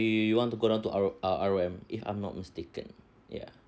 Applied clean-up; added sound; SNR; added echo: none; none; none; none.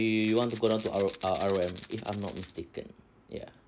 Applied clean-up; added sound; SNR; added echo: none; Rattle (instrument); 10 dB; none.